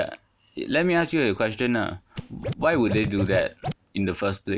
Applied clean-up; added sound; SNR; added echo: none; Scratching (performance technique); 6 dB; none.